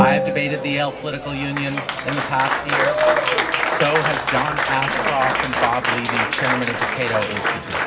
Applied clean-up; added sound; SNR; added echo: none; Applause; -3 dB; reverberation time 0.4 s.